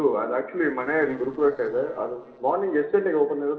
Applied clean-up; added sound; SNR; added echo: neural separator model SepFormer DNS4.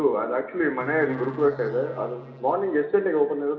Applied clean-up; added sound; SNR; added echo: none; Musical instrument; 17 dB; reverberation time 2.5 s.